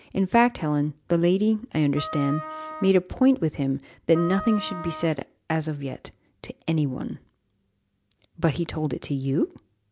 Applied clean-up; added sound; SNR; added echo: none; Wind instrument, woodwind instrument; 12 dB; none.